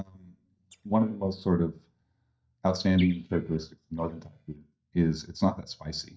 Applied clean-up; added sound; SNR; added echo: neural mask model DeepFilterNet 3.